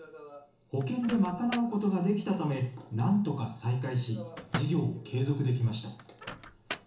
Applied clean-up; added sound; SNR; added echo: none; Microwave oven; 14 dB; reverberation time 0.8 s.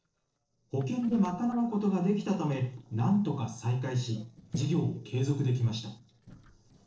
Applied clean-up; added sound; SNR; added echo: neural separator model SepFormer DNS4.